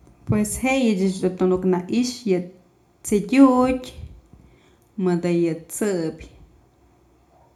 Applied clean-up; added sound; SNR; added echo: none; none; none; reverberation time 0.4 s.